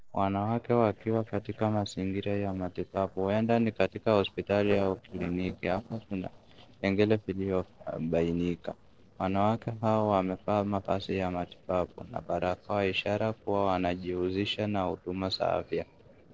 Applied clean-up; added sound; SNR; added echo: neural separator model SepFormer DNS4.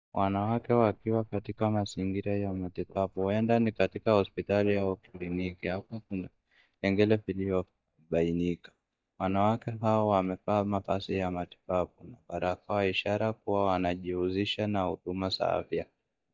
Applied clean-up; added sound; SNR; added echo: neural mask model DeepFilterNet 3.